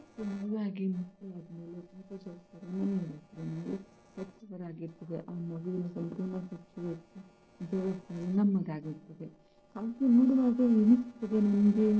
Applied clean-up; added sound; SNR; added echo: neural separator model SepFormer DNS4.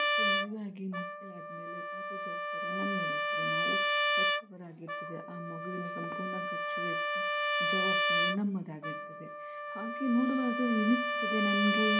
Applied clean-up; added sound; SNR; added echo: none; Trumpet; -4 dB; reverberation time 1.3 s.